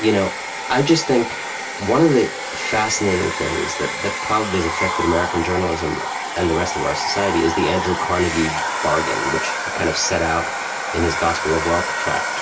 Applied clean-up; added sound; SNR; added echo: none; Domestic sounds, home sounds; 3 dB; reverberation time 0.2 s.